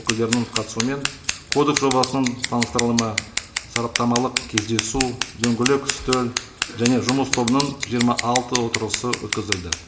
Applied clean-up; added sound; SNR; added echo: none; Scissors; 5 dB; reverberation time 0.8 s.